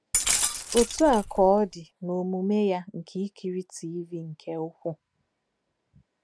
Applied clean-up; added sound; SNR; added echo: none; Glass; -2 dB; none.